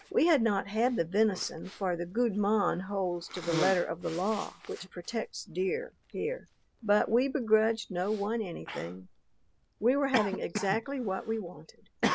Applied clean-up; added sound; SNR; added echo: none; Cough; 11 dB; none.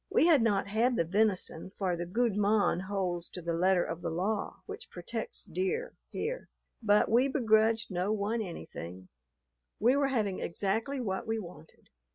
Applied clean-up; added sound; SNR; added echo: none; none; none; none.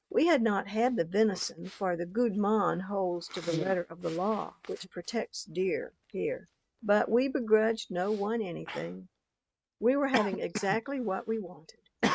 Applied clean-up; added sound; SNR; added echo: neural mask model RNNoise.